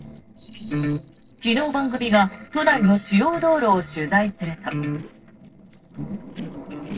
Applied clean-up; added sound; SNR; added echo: neural separator model SepFormer DNS4.